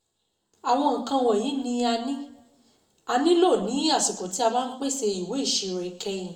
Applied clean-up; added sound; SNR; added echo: none; none; none; reverberation time 0.6 s.